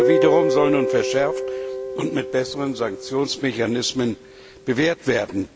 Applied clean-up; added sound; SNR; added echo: none; Guitar; 2 dB; none.